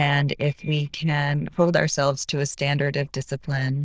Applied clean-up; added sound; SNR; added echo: neural diffusion model UNIVERSE++.